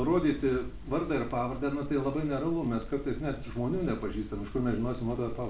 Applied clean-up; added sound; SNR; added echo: none; Crackle; 10 dB; reverberation time 0.4 s.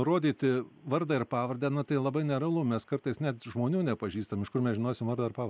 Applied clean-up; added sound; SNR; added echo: none; none; none; none.